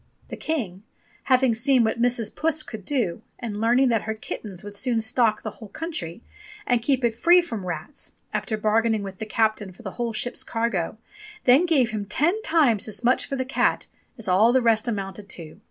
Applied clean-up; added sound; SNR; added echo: none; none; none; none.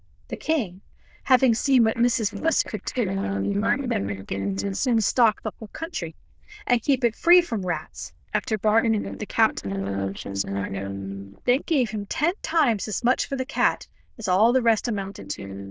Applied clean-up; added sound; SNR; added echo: neural diffusion model UNIVERSE++.